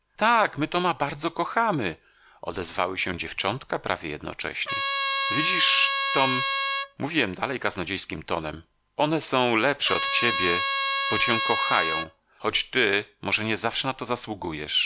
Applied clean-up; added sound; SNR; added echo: none; Trumpet; 0 dB; none.